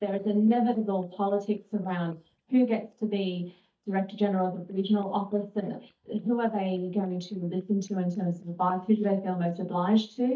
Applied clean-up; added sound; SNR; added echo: neural mask model DeepFilterNet 3.